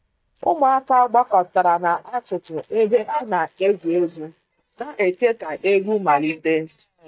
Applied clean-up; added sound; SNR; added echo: neural mask model DeepFilterNet 3.